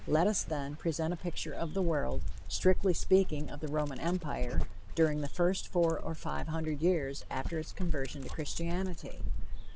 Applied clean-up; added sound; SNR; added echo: none; Dog; -2 dB; none.